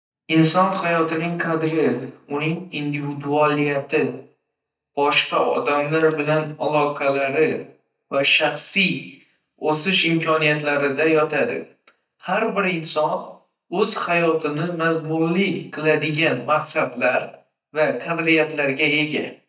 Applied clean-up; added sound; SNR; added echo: neural mask model DeepFilterNet 3.